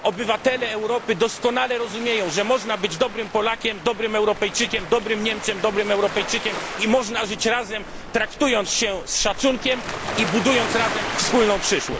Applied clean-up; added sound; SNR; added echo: none; Waves, surf; 9 dB; none.